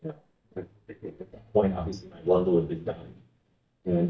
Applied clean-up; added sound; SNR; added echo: neural mask model DeepFilterNet 3.